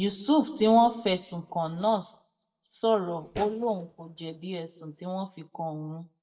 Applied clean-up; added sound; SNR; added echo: neural mask model DeepFilterNet 3.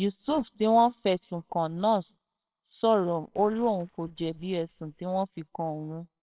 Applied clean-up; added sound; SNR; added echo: neural separator model SepFormer WHAMR!.